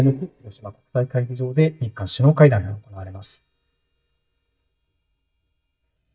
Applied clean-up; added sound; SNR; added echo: neural mask model DeepFilterNet 3.